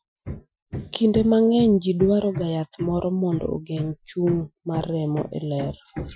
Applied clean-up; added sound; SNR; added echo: classical method Wiener filter.